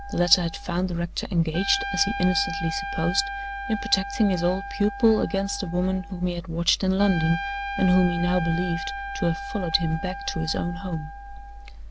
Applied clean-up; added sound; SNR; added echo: none; Trumpet; 9 dB; none.